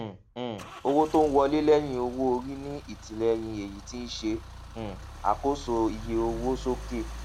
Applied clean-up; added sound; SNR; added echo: none; Idling / Engine starting / Accelerating, revving, vroom / Car; 13 dB; none.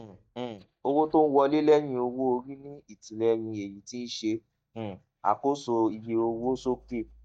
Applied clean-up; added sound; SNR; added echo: neural mask model DeepFilterNet 3.